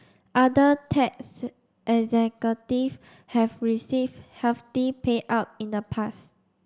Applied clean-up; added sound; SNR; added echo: none; none; none; none.